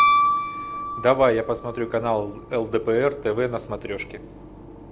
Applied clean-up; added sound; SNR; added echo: none; Piano; 3 dB; none.